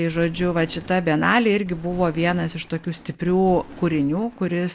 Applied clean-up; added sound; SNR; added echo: none; Thunder; 19 dB; none.